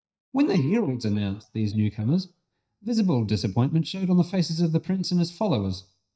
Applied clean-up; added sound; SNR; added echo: neural mask model DeepFilterNet 3.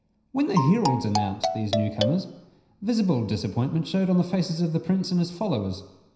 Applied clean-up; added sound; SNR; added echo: none; Marimba, xylophone; 3 dB; reverberation time 0.9 s.